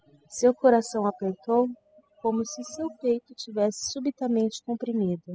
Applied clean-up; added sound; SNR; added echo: classical method spectral subtraction.